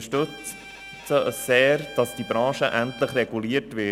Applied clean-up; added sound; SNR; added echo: none; Bowed string instrument; 18 dB; none.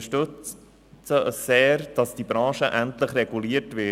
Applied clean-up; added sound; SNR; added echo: none; none; none; none.